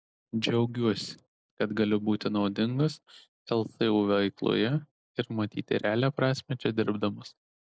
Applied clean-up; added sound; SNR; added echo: none; none; none; none.